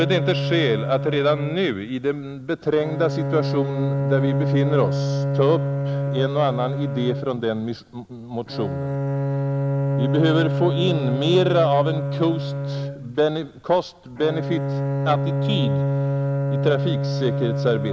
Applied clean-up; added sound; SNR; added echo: none; Bowed string instrument; 0 dB; none.